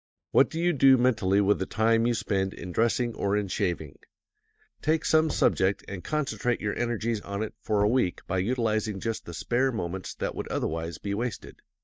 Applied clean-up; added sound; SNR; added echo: neural mask model DeepFilterNet 3.